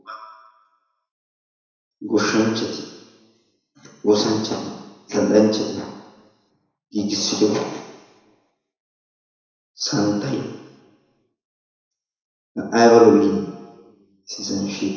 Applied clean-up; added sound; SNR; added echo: none; none; none; reverberation time 1.0 s.